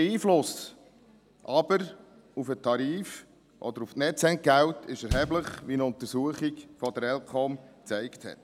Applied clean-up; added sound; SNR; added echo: none; Bass drum; 11 dB; none.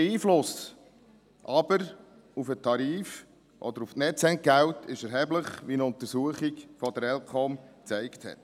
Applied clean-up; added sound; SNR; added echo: none; none; none; none.